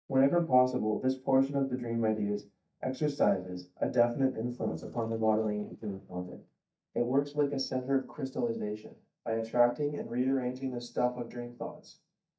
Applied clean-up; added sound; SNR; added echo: neural mask model DeepFilterNet 3.